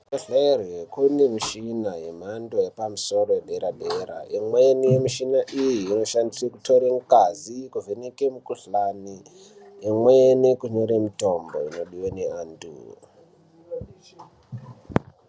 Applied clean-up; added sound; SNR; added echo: none; none; none; none.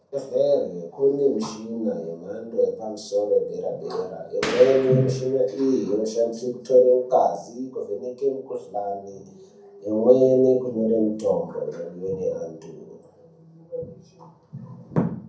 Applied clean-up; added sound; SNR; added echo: none; Boom; 9 dB; reverberation time 0.6 s.